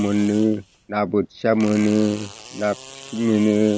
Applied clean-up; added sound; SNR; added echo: none; Fart; 20 dB; none.